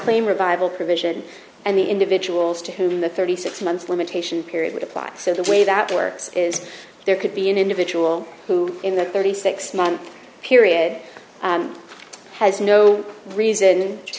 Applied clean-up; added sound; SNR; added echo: none; none; none; none.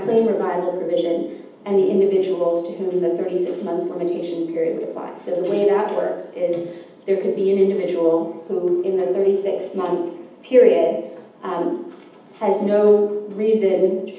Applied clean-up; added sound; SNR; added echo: none; none; none; reverberation time 0.8 s.